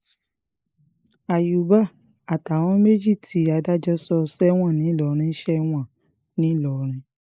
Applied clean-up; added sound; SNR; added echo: neural mask model Resemble Enhance denoiser.